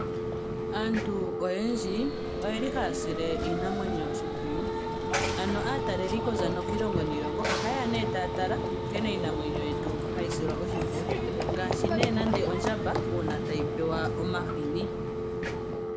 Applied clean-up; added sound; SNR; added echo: none; Run / Train + Telephone; -3 dB; none.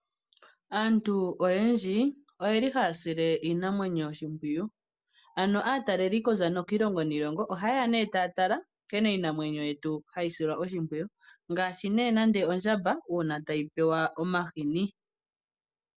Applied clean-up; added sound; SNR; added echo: none; none; none; none.